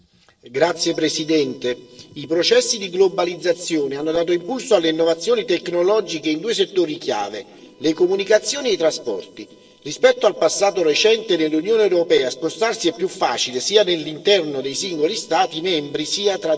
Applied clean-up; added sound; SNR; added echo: neural separator model SepFormer DNS4.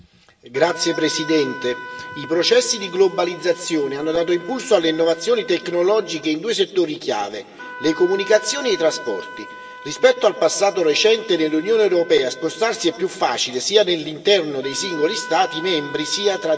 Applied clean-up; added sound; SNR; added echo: none; Wind instrument, woodwind instrument; 16 dB; reverberation time 2.2 s.